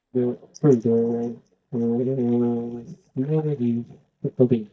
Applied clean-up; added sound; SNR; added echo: neural mask model DeepFilterNet 3.